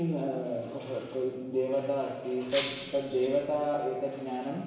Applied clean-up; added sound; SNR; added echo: none; Shatter; 3 dB; reverberation time 1.2 s.